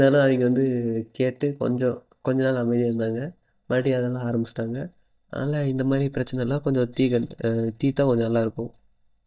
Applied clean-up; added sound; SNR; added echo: neural mask model DeepFilterNet 3.